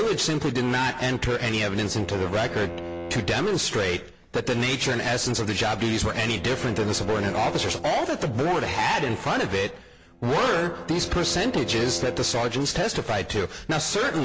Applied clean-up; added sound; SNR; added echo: none; Bowed string instrument; 15 dB; none.